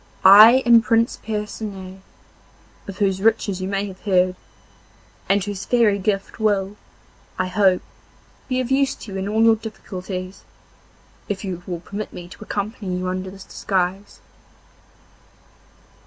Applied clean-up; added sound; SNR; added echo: none; none; none; none.